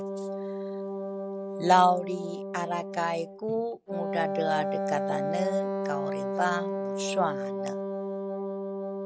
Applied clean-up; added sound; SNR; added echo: none; Wind instrument, woodwind instrument; 1 dB; none.